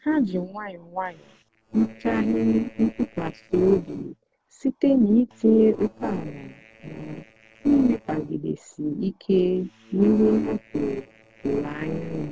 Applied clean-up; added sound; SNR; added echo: neural separator model SepFormer DNS4.